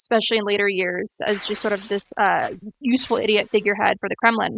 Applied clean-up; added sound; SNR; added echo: neural mask model RNNoise.